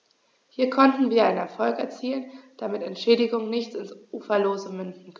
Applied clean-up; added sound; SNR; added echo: none; none; none; none.